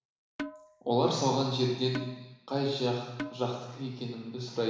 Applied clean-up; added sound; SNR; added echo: none; Percussion; 11 dB; reverberation time 1.0 s.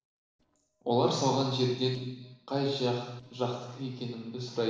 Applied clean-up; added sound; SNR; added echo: neural separator model SepFormer DNS4.